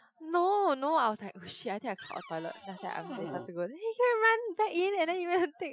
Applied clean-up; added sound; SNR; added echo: classical method Wiener filter.